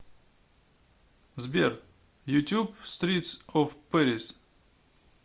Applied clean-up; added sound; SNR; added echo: none; none; none; none.